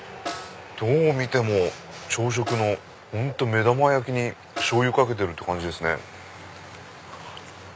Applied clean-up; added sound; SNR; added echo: none; Snare drum; 16 dB; none.